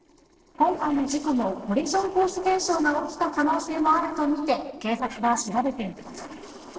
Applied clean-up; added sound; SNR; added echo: neural separator model SepFormer DNS4.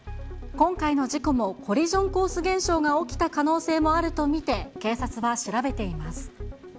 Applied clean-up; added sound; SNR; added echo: none; none; none; none.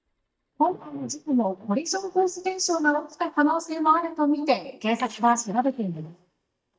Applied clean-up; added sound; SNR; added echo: neural mask model DeepFilterNet 3.